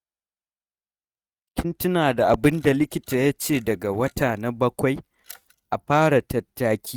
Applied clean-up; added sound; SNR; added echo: neural mask model RNNoise.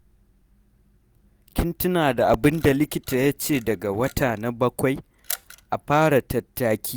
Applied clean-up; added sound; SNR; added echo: none; Camera; 18 dB; none.